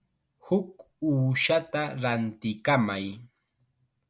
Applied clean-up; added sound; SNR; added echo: none; none; none; none.